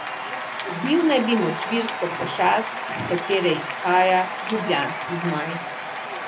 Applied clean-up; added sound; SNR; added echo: none; Applause / Cheering; 6 dB; none.